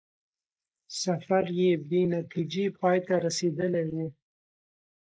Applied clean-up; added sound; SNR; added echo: neural mask model Resemble Enhance denoiser.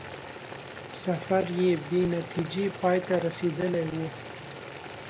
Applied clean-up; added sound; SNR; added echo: none; Boiling; 10 dB; none.